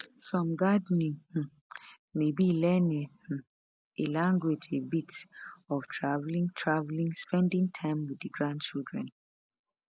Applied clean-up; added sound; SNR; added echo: none; none; none; none.